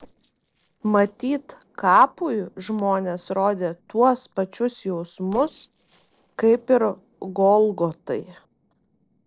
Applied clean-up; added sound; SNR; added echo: neural separator model SepFormer DNS4.